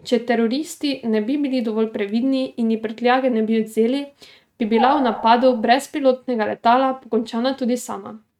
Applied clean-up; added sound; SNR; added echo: neural mask model RNNoise.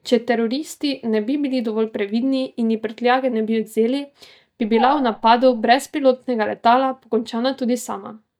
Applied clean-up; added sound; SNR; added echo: neural mask model DeepFilterNet 3.